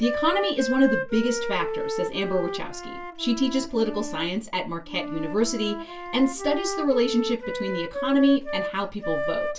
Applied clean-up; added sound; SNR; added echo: none; Wind instrument, woodwind instrument; 5 dB; reverberation time 0.2 s.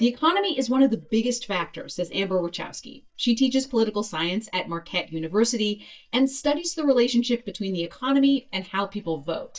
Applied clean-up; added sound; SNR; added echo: neural mask model DeepFilterNet 3.